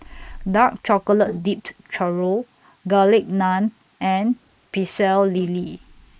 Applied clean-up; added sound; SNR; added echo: neural mask model Resemble Enhance denoiser.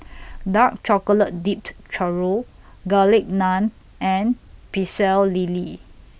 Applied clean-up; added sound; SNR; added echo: none; none; none; none.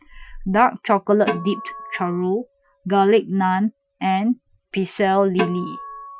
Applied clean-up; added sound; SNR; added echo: classical method Wiener filter.